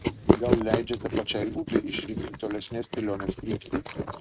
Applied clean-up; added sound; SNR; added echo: neural mask model RNNoise.